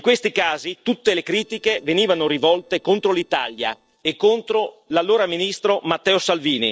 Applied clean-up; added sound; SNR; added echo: neural separator model SepFormer DNS4.